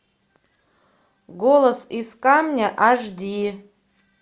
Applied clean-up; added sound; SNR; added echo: none; none; none; none.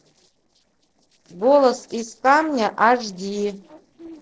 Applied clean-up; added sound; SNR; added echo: neural separator model SepFormer DNS4.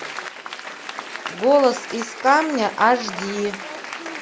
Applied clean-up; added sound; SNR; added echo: none; Applause / Crowd; 10 dB; none.